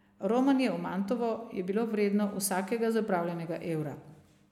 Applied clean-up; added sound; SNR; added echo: none; none; none; none.